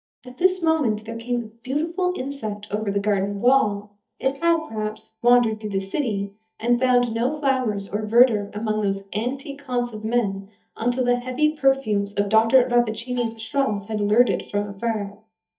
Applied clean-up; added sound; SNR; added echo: neural mask model DeepFilterNet 3.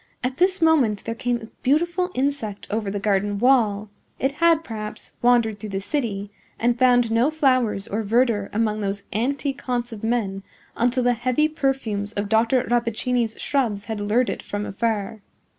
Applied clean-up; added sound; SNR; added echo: none; none; none; none.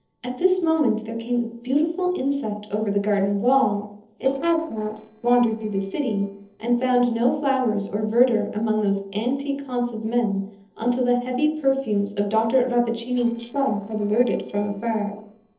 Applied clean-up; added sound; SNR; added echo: neural separator model SepFormer DNS4.